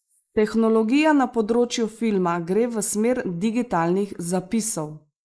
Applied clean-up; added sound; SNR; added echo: neural mask model Resemble Enhance denoiser.